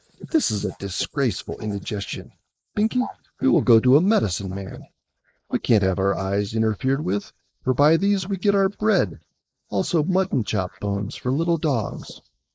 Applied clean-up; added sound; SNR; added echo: neural mask model Resemble Enhance denoiser.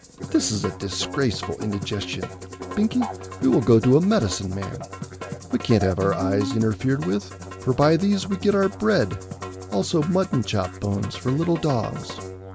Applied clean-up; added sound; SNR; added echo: none; Musical instrument; 11 dB; none.